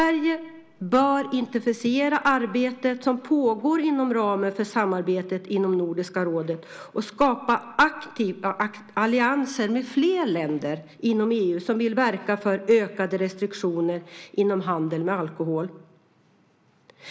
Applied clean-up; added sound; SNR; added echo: none; none; none; none.